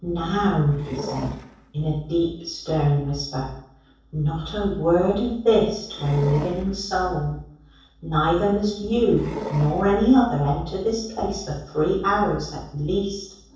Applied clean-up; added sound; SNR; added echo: neural separator model SepFormer DNS4.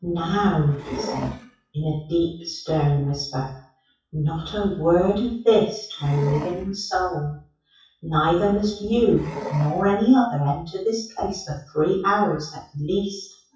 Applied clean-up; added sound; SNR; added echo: classical method WPE with log-MMSE.